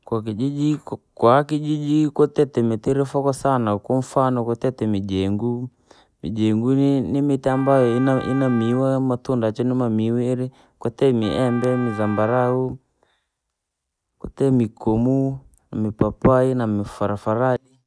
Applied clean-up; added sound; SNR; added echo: none; Wind instrument, woodwind instrument; 16 dB; none.